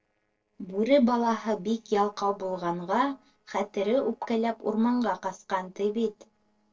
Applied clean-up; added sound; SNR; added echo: neural separator model SepFormer DNS4.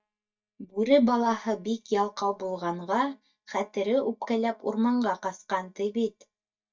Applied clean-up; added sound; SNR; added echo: neural mask model DeepFilterNet 3.